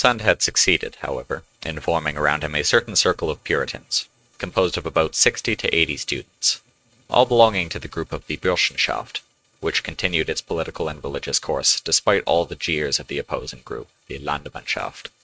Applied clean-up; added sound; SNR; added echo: neural mask model RNNoise.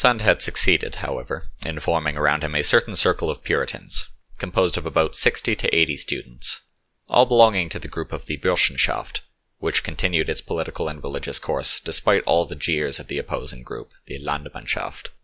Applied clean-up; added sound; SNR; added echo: none; none; none; none.